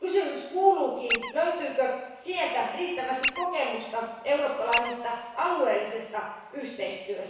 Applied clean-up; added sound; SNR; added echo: none; Squeak; 5 dB; reverberation time 1.1 s.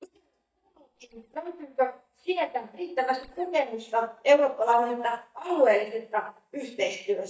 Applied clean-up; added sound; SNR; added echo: neural mask model DeepFilterNet 3.